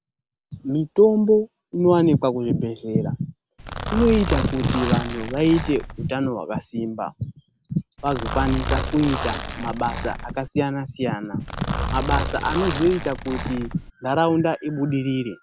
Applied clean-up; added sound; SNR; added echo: none; Zipper (clothing); 5 dB; none.